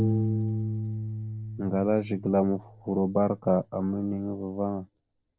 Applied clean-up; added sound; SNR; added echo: neural separator model SepFormer DNS4.